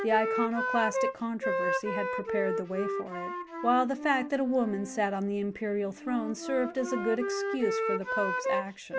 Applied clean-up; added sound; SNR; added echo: none; Wind instrument, woodwind instrument; 2 dB; none.